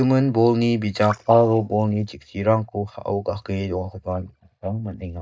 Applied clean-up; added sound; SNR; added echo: neural mask model DeepFilterNet 3.